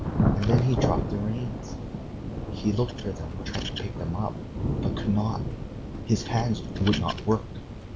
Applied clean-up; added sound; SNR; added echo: none; Thunder / Rain; 1 dB; none.